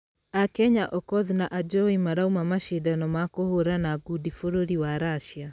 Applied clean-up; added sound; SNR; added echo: none; none; none; none.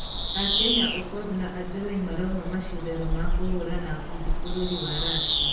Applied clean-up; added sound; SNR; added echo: none; Bird vocalization, bird call, bird song; -4 dB; reverberation time 0.9 s.